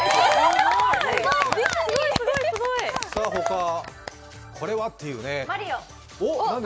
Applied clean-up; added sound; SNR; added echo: none; none; none; none.